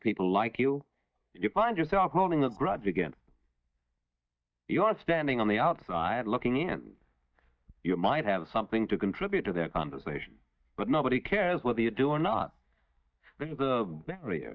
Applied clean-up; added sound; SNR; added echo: neural mask model DeepFilterNet 3.